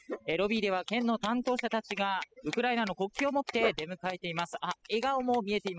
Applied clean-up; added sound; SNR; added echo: classical method spectral subtraction.